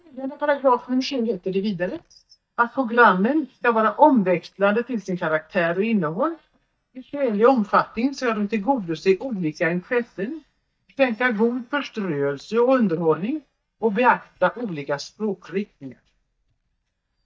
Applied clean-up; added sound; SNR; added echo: neural mask model DeepFilterNet 3.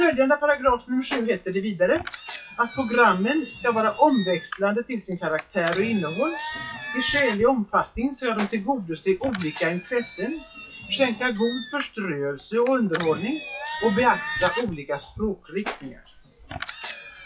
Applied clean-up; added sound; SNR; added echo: classical method WPE with log-MMSE.